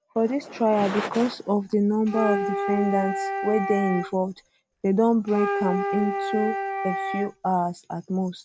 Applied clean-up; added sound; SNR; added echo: none; Wind instrument, woodwind instrument; 4 dB; none.